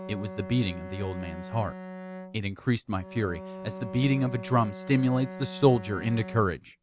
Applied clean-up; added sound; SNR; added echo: none; Bowed string instrument; 12 dB; none.